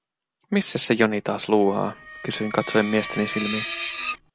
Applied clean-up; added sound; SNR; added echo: none; Screech; 8 dB; none.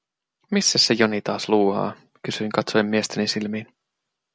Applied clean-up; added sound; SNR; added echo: none; none; none; none.